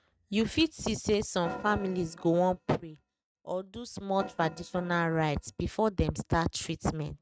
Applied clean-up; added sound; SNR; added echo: neural mask model RNNoise.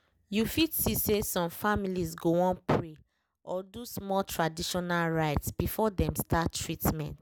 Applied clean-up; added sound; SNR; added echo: none; none; none; none.